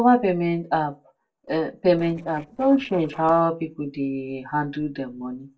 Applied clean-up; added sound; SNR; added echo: neural separator model SepFormer DNS4.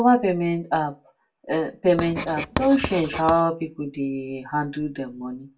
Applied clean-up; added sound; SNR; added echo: none; Writing; 9 dB; reverberation time 0.2 s.